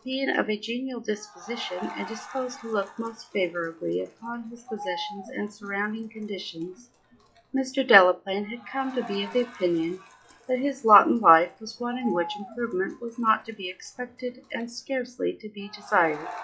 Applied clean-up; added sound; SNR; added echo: classical method log-MMSE.